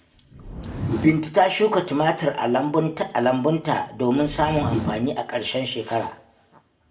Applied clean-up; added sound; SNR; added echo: none; Whoosh, swoosh, swish; 10 dB; reverberation time 0.4 s.